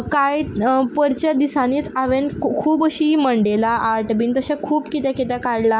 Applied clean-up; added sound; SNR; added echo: none; none; none; none.